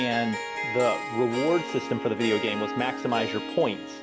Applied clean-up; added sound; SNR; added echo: none; Harp; 6 dB; none.